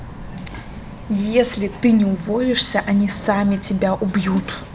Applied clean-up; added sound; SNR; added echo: none; Bird vocalization, bird call, bird song; 15 dB; none.